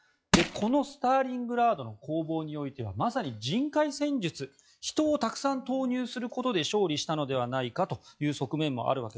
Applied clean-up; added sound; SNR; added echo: classical method log-MMSE.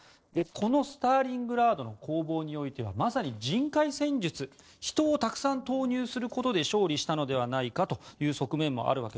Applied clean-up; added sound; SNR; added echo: neural separator model SepFormer DNS4.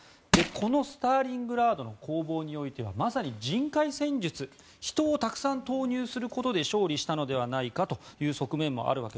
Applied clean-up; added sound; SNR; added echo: none; Crushing; -2 dB; none.